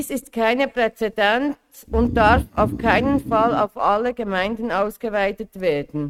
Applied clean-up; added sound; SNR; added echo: neural mask model RNNoise.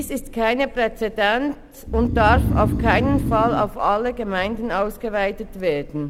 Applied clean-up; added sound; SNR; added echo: none; Breathing; 4 dB; none.